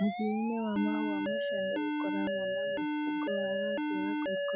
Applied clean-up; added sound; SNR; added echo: classical method log-MMSE.